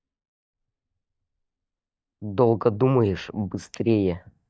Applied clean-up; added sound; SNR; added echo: neural mask model DeepFilterNet 3.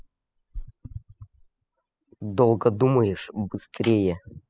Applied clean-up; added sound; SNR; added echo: classical method spectral subtraction.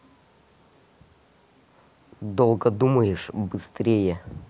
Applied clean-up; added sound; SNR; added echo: none; none; none; none.